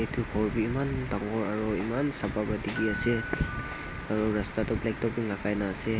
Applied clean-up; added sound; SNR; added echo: none; Door / Bell; 15 dB; none.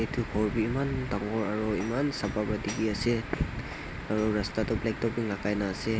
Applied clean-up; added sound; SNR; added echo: none; none; none; none.